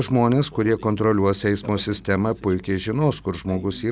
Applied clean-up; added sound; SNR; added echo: none; none; none; none.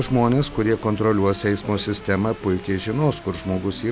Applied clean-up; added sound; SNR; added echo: none; Wind instrument, woodwind instrument + Rain; 17 dB; none.